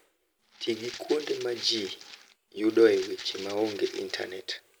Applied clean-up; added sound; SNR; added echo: none; Rattle (instrument); 15 dB; none.